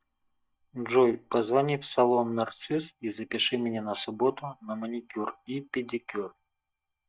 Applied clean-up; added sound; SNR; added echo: neural mask model DeepFilterNet 3.